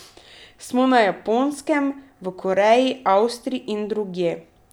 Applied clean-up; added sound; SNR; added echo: none; none; none; none.